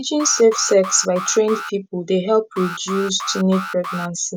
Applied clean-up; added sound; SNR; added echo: none; Alarm; 11 dB; none.